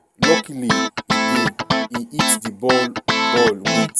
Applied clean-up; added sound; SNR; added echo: none; Guitar; -2 dB; none.